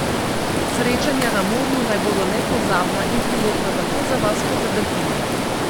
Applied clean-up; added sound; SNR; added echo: none; Stream; -4 dB; none.